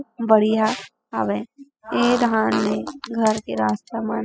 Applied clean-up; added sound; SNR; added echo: classical method spectral subtraction.